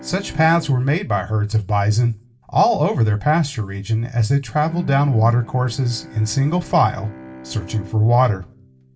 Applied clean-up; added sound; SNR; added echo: none; Bowed string instrument; 20 dB; reverberation time 0.2 s.